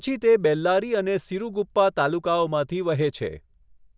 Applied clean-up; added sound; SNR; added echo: none; none; none; none.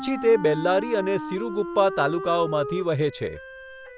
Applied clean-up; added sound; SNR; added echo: none; Wind instrument, woodwind instrument; 9 dB; none.